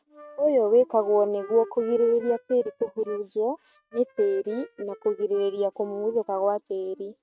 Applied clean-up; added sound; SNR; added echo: neural mask model RNNoise.